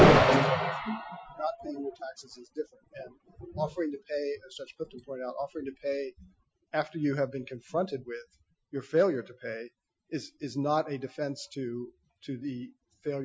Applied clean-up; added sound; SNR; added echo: classical method Wiener filter.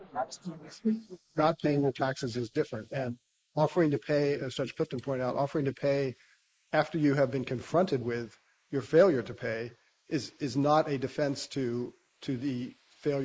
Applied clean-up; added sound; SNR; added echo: neural mask model Resemble Enhance denoiser.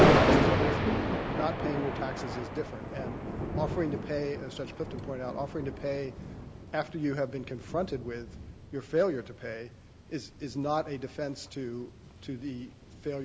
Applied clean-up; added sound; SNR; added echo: none; Thunder; -3 dB; none.